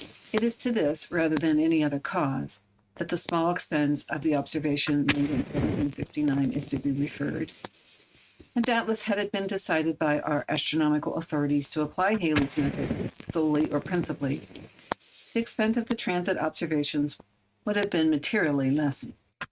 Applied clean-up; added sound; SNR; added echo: neural mask model RNNoise.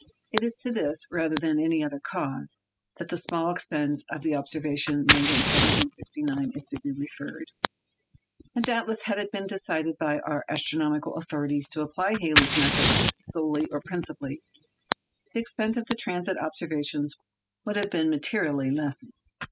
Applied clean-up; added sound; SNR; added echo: classical method spectral subtraction.